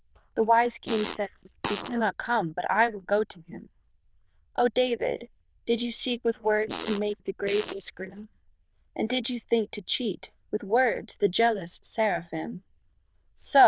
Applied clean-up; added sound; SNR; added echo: neural diffusion model UNIVERSE++.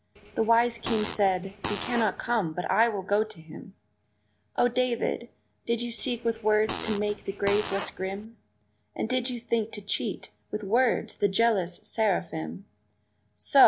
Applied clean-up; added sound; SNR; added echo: none; Fart; 10 dB; none.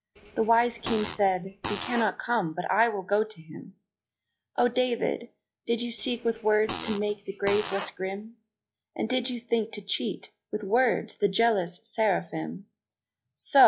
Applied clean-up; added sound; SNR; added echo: classical method log-MMSE.